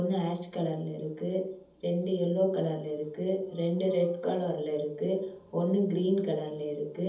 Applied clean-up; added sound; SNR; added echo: none; none; none; reverberation time 0.7 s.